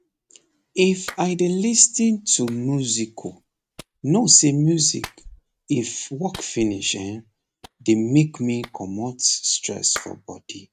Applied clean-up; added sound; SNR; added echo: neural mask model RNNoise.